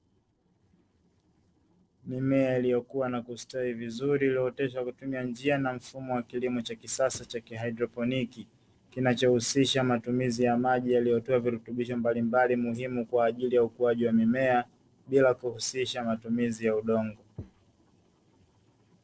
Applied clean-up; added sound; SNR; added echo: neural separator model SepFormer DNS4.